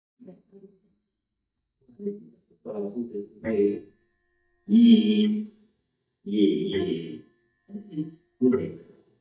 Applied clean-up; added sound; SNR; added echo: neural mask model DeepFilterNet 3.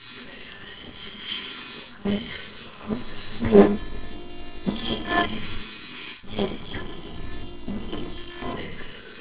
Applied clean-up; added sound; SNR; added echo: neural separator model SepFormer WHAMR!.